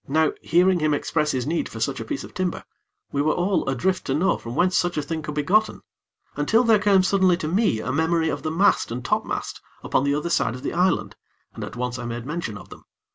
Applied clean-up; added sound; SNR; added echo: none; none; none; none.